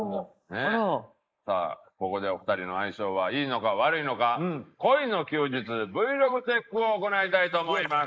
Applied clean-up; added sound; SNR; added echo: neural mask model Resemble Enhance denoiser.